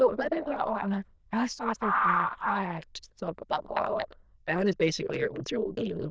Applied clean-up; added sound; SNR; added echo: neural diffusion model UNIVERSE++.